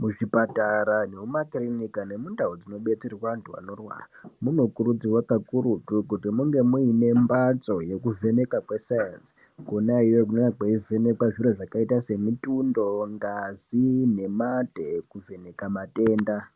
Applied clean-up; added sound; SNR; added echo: none; none; none; none.